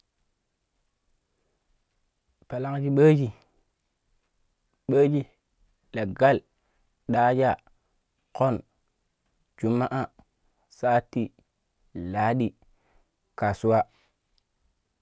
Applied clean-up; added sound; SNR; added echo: none; none; none; none.